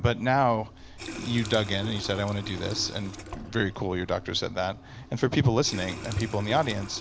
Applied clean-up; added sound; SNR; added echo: none; Water tap, faucet; 13 dB; none.